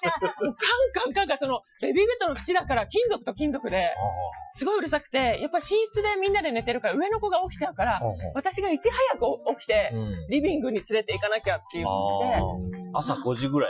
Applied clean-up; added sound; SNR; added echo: classical method Wiener filter.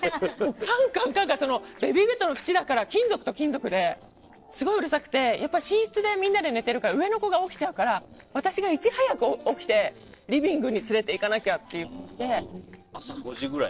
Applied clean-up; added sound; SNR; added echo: neural separator model SepFormer DNS4.